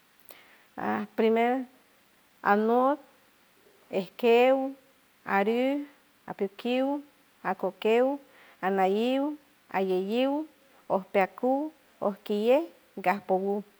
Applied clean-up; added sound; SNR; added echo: none; none; none; none.